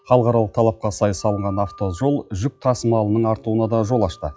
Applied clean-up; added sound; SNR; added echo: classical method log-MMSE.